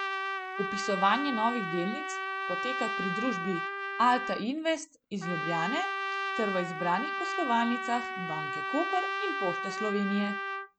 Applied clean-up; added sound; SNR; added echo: none; Trumpet; 2 dB; none.